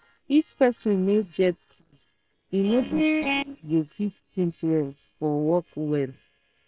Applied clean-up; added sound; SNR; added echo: neural separator model SepFormer WHAM!.